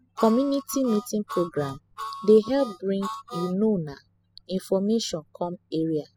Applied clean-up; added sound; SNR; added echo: classical method spectral subtraction.